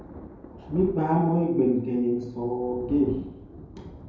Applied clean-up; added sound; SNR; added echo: none; Thunder; 15 dB; reverberation time 0.9 s.